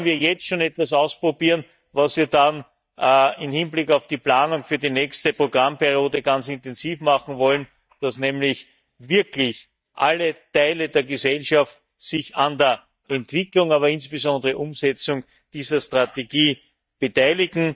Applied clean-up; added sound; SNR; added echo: neural mask model DeepFilterNet 3.